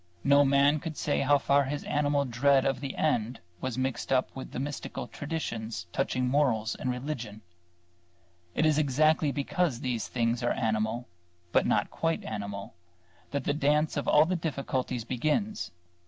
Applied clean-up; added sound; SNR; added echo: none; none; none; none.